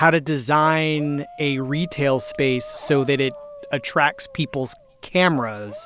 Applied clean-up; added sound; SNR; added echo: none; Dog; 18 dB; none.